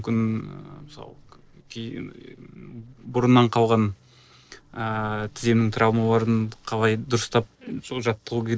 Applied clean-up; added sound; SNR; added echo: neural separator model SepFormer DNS4.